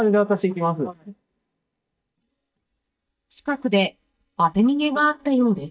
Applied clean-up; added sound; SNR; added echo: neural mask model DeepFilterNet 3.